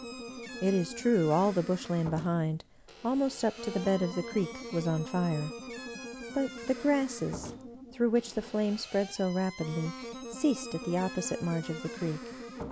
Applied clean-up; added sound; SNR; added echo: none; Squeak / Slam + Wind instrument, woodwind instrument; 11 dB; none.